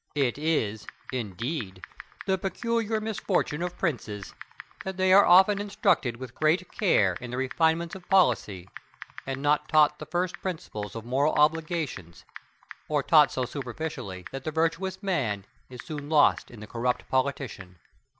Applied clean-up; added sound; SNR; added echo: none; Typing; 19 dB; none.